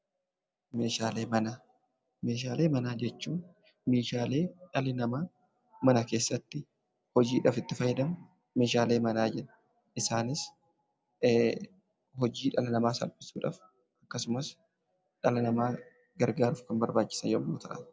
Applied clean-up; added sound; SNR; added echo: none; none; none; none.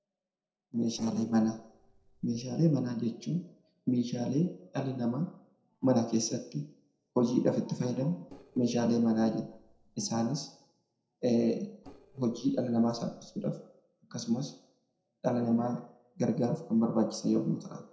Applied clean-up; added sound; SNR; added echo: neural separator model SepFormer DNS4.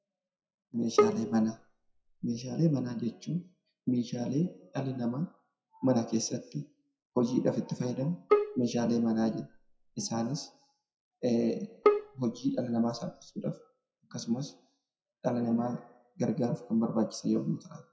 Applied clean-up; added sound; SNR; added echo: classical method WPE with log-MMSE.